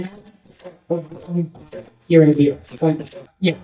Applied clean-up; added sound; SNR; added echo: neural mask model DeepFilterNet 3.